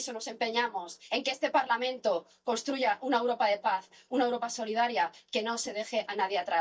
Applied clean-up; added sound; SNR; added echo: neural mask model DeepFilterNet 3.